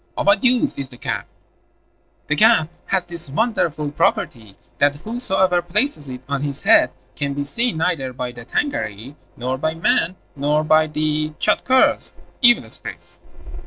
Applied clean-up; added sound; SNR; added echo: neural separator model SepFormer DNS4.